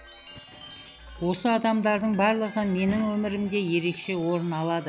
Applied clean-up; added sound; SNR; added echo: none; Chime; 17 dB; none.